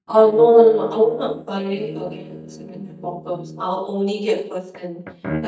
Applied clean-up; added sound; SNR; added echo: neural mask model DeepFilterNet 3.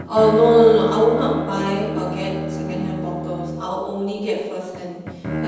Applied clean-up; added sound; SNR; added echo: none; Bowed string instrument; 7 dB; reverberation time 1.1 s.